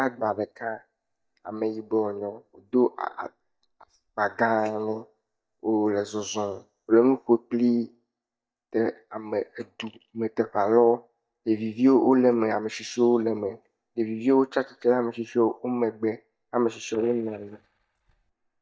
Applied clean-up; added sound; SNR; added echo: neural mask model DeepFilterNet 3.